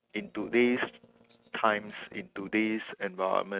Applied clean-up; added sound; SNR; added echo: neural mask model RNNoise.